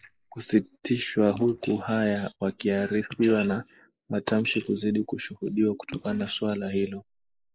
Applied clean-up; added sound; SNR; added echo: neural mask model Resemble Enhance denoiser.